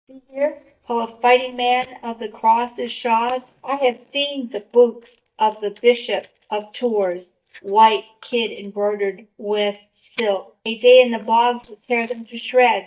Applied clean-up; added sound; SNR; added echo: neural mask model DeepFilterNet 3.